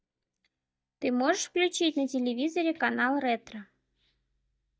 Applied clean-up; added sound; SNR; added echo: neural mask model DeepFilterNet 3.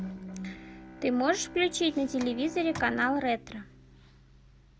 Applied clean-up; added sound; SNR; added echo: none; Bowed string instrument + Tick; 12 dB; none.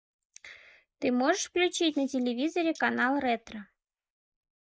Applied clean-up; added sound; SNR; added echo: neural mask model Resemble Enhance denoiser.